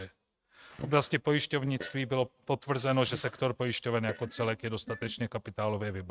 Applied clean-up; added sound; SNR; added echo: neural mask model RNNoise.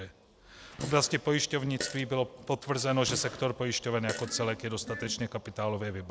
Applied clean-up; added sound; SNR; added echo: none; Glass + Fart; 12 dB; none.